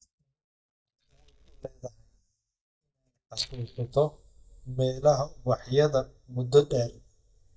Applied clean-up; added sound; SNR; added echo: neural mask model DeepFilterNet 3.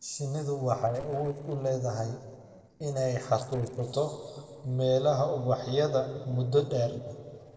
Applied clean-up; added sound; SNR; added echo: neural separator model SepFormer DNS4.